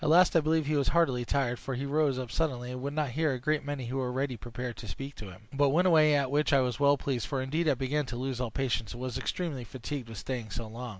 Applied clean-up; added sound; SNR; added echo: none; none; none; none.